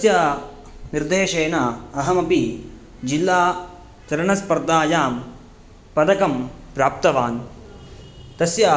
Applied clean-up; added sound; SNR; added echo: none; none; none; none.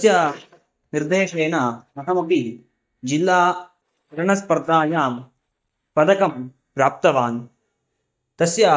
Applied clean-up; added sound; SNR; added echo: neural mask model DeepFilterNet 3.